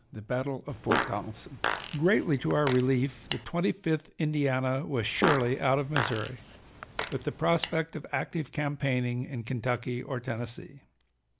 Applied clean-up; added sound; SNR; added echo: none; Fart; 5 dB; none.